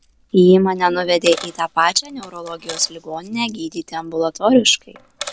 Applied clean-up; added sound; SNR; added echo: none; Coin (dropping); 19 dB; none.